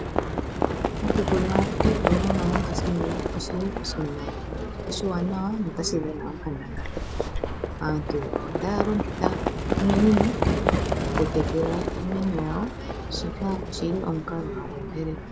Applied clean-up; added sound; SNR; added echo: none; Livestock, farm animals, working animals; -1 dB; none.